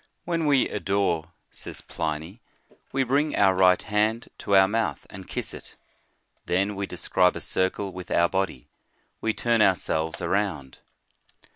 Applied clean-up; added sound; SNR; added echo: none; none; none; none.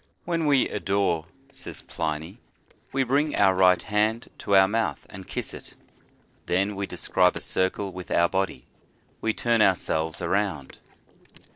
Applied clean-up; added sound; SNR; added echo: neural separator model SepFormer DNS4.